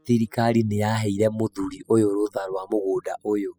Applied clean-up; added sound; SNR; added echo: classical method spectral subtraction.